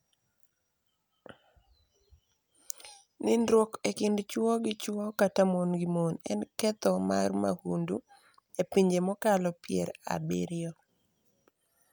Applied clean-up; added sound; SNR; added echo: none; none; none; none.